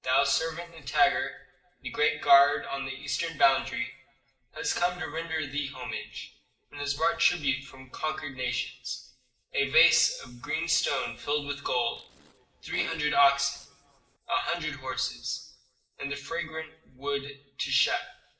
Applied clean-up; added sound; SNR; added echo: neural separator model SepFormer DNS4.